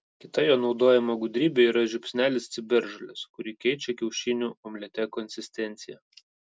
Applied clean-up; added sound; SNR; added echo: none; none; none; none.